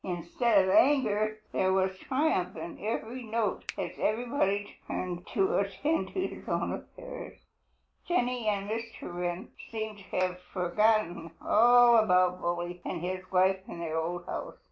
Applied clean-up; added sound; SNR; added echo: none; Finger snapping; 14 dB; none.